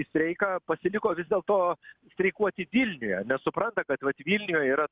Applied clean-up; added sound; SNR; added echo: none; none; none; none.